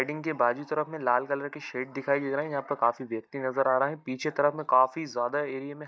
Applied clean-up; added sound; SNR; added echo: neural mask model DeepFilterNet 3.